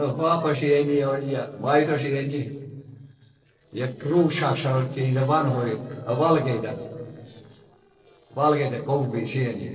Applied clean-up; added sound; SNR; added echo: neural separator model SepFormer DNS4.